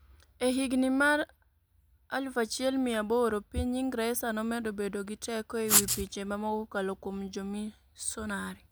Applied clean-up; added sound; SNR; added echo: none; Writing; -4 dB; none.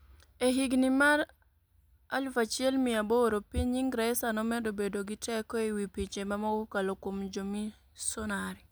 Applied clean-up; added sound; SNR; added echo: none; none; none; none.